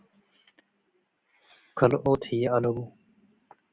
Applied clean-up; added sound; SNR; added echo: none; none; none; none.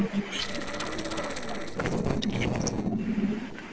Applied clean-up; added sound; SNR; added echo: neural separator model SepFormer DNS4.